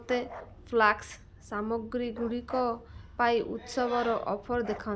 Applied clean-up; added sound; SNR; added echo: none; Bark; 19 dB; none.